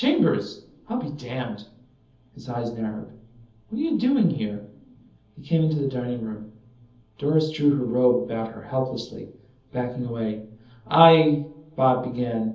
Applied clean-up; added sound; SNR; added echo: none; none; none; reverberation time 0.7 s.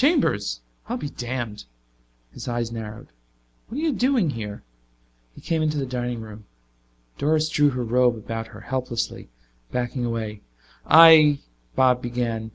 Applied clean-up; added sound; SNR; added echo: none; none; none; none.